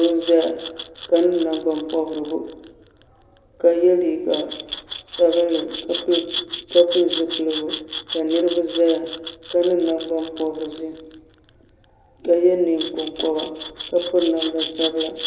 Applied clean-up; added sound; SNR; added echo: none; Glass; 12 dB; reverberation time 0.8 s.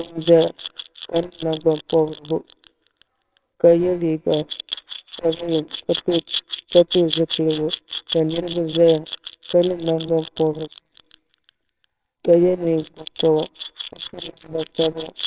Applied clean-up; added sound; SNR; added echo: neural separator model SepFormer WHAMR!.